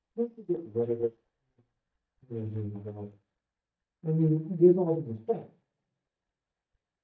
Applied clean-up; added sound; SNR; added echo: neural mask model DeepFilterNet 3.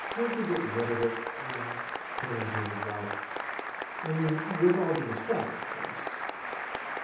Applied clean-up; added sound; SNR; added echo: none; Applause; 3 dB; reverberation time 0.9 s.